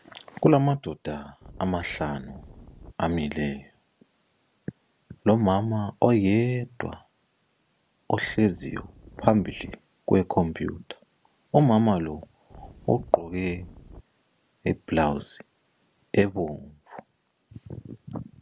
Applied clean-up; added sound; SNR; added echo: none; Wind; 19 dB; none.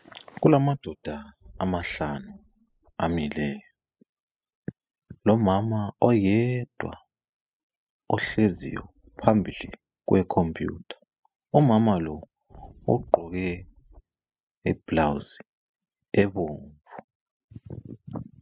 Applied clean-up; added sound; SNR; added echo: classical method spectral subtraction.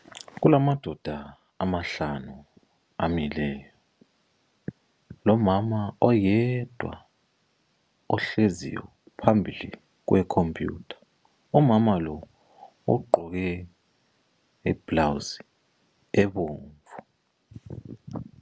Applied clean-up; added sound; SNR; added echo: none; none; none; none.